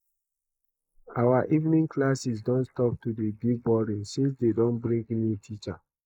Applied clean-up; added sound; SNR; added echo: neural mask model Resemble Enhance denoiser.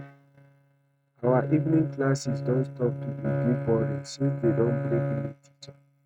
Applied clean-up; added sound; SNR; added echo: neural mask model RNNoise.